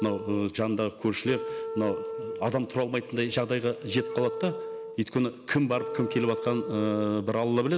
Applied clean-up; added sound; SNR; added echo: none; Wind instrument, woodwind instrument; 9 dB; none.